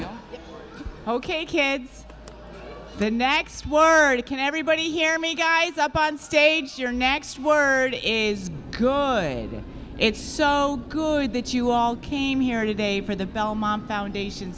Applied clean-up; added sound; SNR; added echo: none; Mechanical fan; 17 dB; none.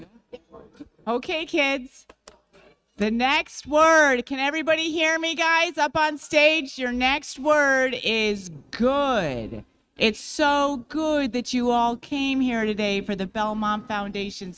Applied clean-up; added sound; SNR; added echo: neural mask model RNNoise.